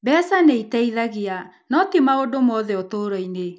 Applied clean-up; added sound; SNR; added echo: none; none; none; none.